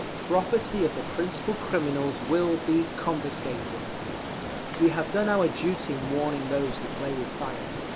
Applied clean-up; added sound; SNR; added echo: none; Stream; 6 dB; none.